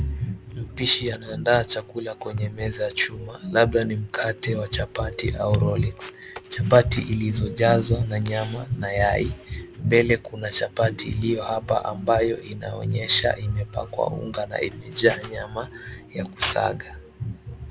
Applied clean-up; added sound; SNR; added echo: none; none; none; none.